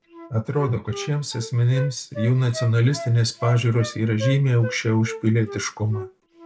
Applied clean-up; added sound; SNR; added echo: none; Wind instrument, woodwind instrument; 14 dB; none.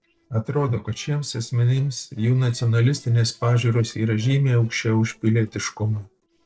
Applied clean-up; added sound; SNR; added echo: neural separator model SepFormer DNS4.